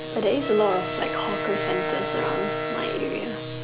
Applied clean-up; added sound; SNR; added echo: none; Trumpet + Wind instrument, woodwind instrument; 2 dB; none.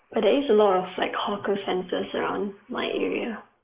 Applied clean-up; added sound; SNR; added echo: neural mask model Resemble Enhance denoiser.